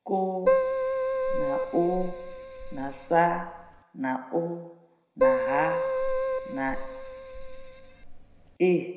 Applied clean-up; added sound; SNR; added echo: none; Keyboard (musical); -2 dB; reverberation time 0.9 s.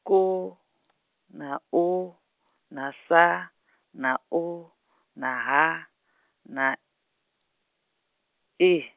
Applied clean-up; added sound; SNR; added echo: none; none; none; none.